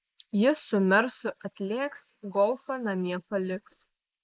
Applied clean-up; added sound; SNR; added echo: neural mask model Resemble Enhance denoiser.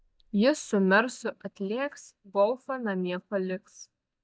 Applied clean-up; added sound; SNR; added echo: neural mask model DeepFilterNet 3.